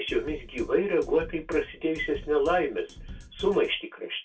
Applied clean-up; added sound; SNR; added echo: none; Drum kit; 16 dB; reverberation time 0.2 s.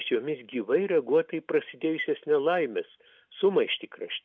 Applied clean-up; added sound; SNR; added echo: none; none; none; none.